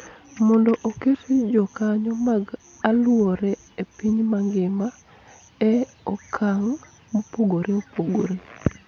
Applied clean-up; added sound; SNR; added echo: none; none; none; none.